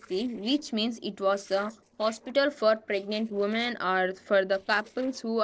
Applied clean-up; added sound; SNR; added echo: neural separator model SepFormer DNS4.